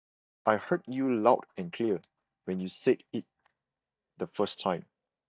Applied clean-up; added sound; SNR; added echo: neural mask model DeepFilterNet 3.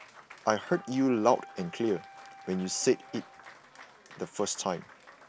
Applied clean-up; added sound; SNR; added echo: none; Applause + Wind instrument, woodwind instrument; 18 dB; none.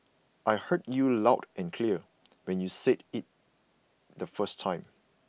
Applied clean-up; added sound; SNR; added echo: none; none; none; none.